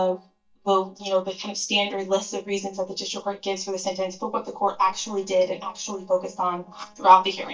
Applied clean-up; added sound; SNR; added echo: neural mask model DeepFilterNet 3.